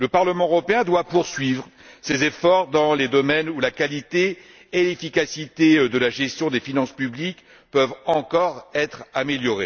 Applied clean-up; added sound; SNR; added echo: none; none; none; none.